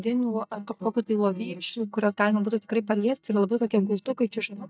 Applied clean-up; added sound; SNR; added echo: neural mask model DeepFilterNet 3.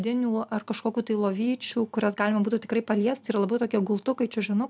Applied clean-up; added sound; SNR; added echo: none; none; none; none.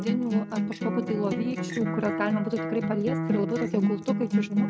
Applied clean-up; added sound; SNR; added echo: neural mask model RNNoise.